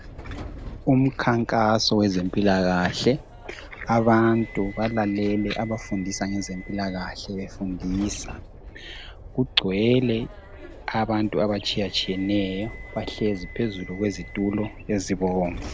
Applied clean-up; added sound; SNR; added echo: none; Subway, metro, underground + Train; 15 dB; none.